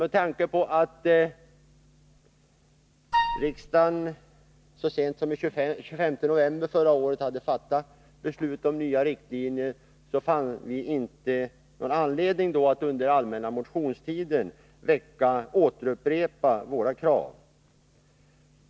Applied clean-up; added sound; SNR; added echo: none; Wind instrument, woodwind instrument; 1 dB; none.